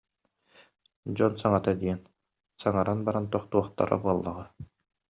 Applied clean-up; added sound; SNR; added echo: none; none; none; none.